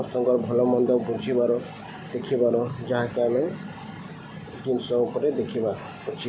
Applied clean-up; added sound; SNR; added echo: none; none; none; none.